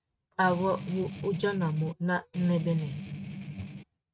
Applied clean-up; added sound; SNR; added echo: neural mask model RNNoise.